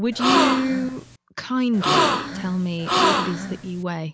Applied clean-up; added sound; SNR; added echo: none; Gasp; -3 dB; none.